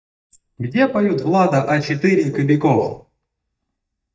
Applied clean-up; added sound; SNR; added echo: neural mask model DeepFilterNet 3.